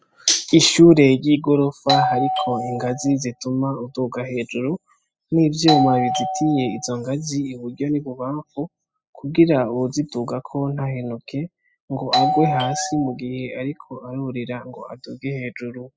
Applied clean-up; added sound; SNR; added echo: classical method spectral subtraction.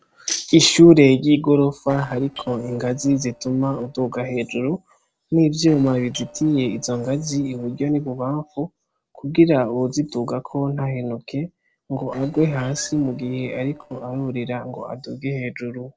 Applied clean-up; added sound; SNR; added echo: neural separator model SepFormer DNS4.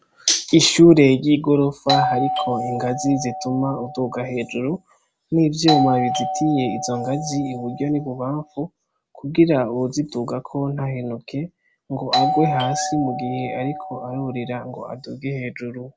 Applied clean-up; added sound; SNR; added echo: none; Doorbell; 4 dB; none.